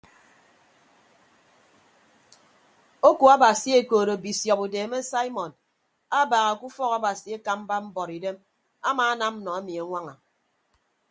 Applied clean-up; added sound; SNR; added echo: none; none; none; none.